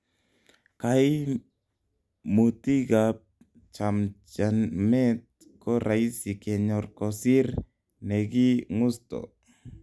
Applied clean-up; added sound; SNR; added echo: none; none; none; none.